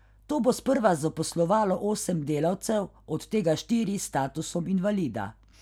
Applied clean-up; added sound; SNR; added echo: none; none; none; none.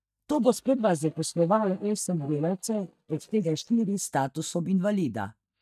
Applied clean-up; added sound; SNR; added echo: neural mask model DeepFilterNet 3.